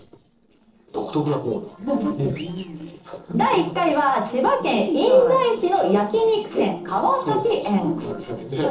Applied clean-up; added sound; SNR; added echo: neural separator model SepFormer DNS4.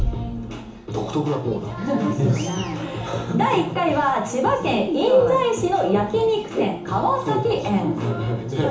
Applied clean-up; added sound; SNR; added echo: none; Bass drum; 16 dB; reverberation time 0.8 s.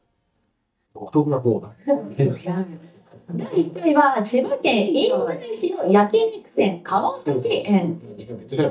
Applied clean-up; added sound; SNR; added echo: neural mask model DeepFilterNet 3.